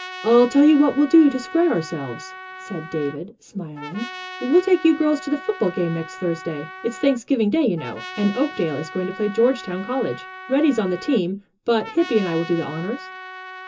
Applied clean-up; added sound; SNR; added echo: none; Trumpet; 15 dB; reverberation time 0.2 s.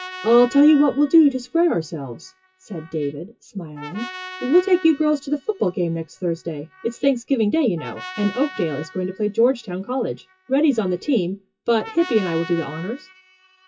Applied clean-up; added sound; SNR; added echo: classical method WPE with log-MMSE.